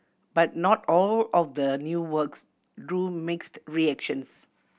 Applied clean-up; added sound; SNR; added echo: none; none; none; none.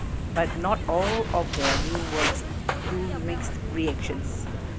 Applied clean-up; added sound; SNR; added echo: none; Walk, footsteps; -1 dB; none.